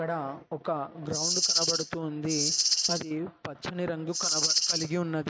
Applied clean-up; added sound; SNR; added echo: neural mask model RNNoise.